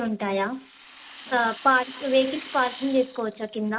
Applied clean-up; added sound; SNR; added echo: none; Rattle; 19 dB; none.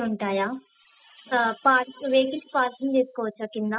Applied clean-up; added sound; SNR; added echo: classical method spectral subtraction.